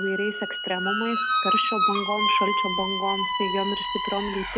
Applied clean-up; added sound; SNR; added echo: none; Squeak; -3 dB; none.